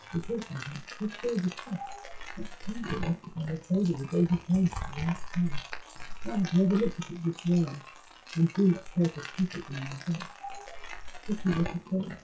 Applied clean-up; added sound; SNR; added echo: classical method WPE with log-MMSE.